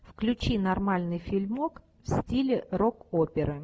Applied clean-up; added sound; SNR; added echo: none; none; none; none.